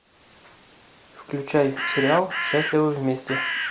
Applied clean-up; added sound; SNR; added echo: none; Bird; 1 dB; none.